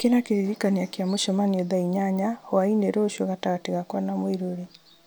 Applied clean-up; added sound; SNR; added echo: none; none; none; none.